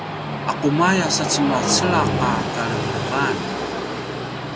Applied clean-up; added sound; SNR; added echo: none; Train; 1 dB; none.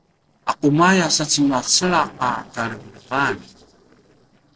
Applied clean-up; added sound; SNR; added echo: neural separator model SepFormer DNS4.